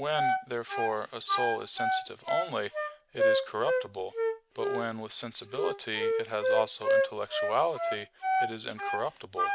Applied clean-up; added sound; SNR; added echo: none; Wind instrument, woodwind instrument; -3 dB; none.